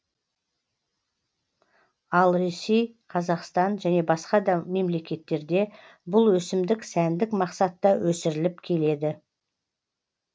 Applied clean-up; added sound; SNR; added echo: none; none; none; none.